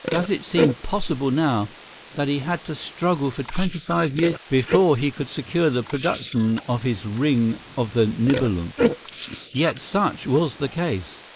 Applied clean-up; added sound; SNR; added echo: neural mask model Resemble Enhance denoiser.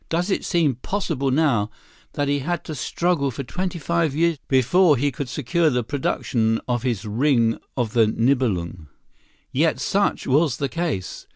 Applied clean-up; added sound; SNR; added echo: none; none; none; none.